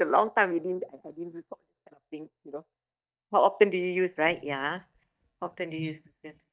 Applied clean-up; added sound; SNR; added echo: neural mask model DeepFilterNet 3.